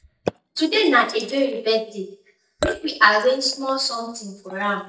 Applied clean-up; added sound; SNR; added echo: neural mask model DeepFilterNet 3.